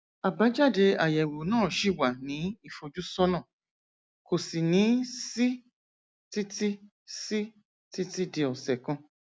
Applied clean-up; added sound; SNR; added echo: none; none; none; none.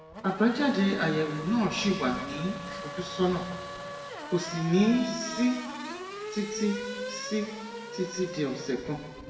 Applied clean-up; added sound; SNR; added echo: none; Race car, auto racing / Accelerating, revving, vroom; 9 dB; reverberation time 1.3 s.